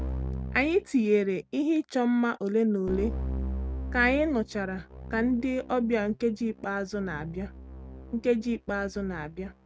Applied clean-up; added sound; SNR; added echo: neural mask model RNNoise.